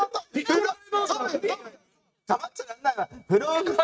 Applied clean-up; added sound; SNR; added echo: neural mask model RNNoise.